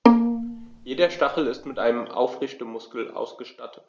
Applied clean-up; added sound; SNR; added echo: none; Bowed string instrument; -4 dB; none.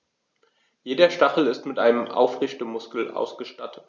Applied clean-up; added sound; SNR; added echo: none; none; none; none.